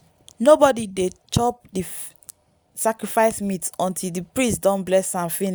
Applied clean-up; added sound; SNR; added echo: none; none; none; none.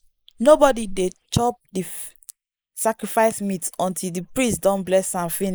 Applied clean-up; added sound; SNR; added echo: neural mask model Resemble Enhance denoiser.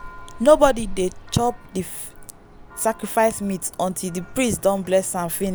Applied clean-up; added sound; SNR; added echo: none; Church bell; 14 dB; none.